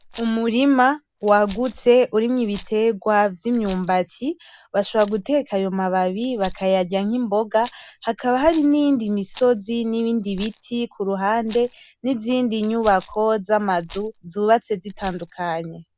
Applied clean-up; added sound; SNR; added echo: none; Rattle; 19 dB; none.